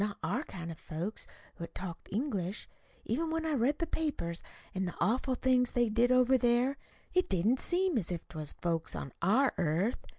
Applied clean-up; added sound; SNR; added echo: none; none; none; none.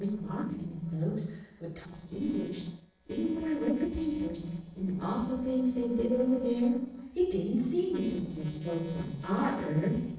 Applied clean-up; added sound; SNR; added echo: neural separator model SepFormer DNS4.